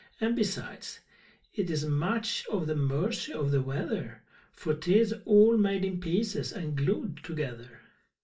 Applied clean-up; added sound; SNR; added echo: none; none; none; reverberation time 0.2 s.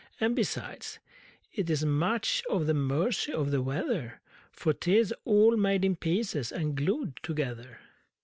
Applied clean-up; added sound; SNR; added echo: none; none; none; none.